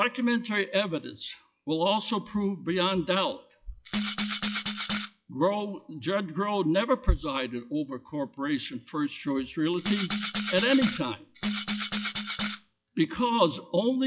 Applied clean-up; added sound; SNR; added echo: classical method log-MMSE.